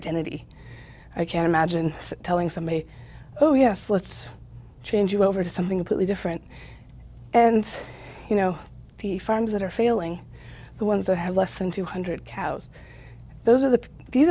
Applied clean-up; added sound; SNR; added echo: none; none; none; none.